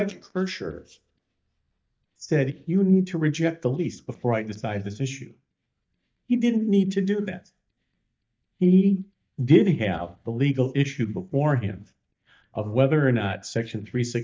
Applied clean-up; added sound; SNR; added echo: neural mask model DeepFilterNet 3.